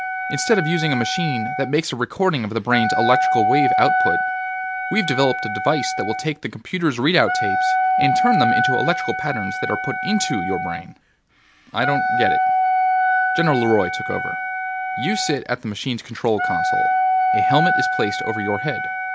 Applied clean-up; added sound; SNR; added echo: none; Wind instrument, woodwind instrument; -1 dB; none.